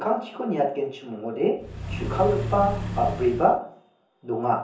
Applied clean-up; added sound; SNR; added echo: none; Accelerating, revving, vroom / Car; 6 dB; reverberation time 0.6 s.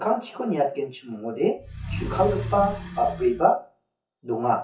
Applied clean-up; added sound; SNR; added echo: classical method WPE with log-MMSE.